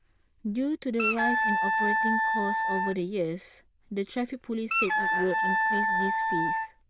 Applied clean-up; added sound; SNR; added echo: neural diffusion model UNIVERSE++.